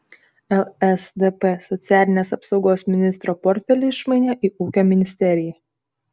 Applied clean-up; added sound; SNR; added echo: none; none; none; none.